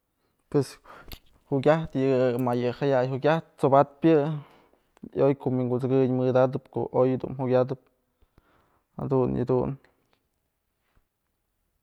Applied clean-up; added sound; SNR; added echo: none; none; none; none.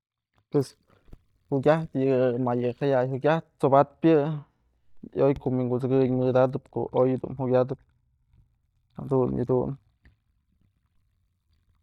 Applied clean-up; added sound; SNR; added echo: neural mask model DeepFilterNet 3.